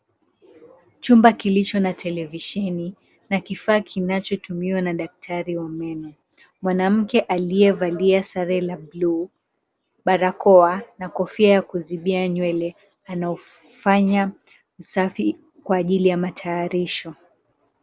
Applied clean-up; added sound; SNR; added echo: none; none; none; none.